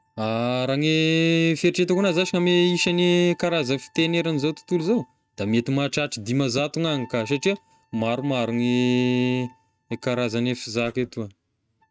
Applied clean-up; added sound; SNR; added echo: neural mask model RNNoise.